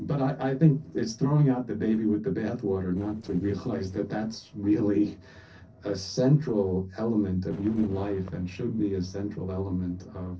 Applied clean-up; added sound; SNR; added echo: neural separator model SepFormer DNS4.